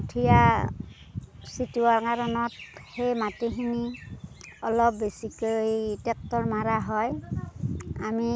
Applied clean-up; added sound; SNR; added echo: none; none; none; none.